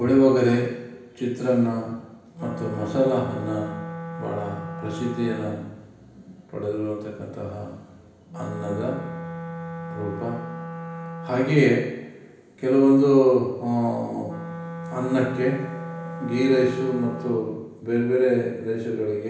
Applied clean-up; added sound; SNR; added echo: none; Wind instrument, woodwind instrument; 12 dB; reverberation time 0.9 s.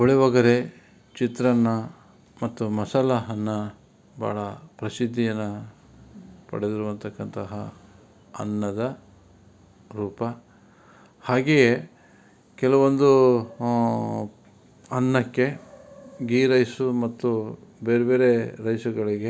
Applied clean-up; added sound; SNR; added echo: none; none; none; none.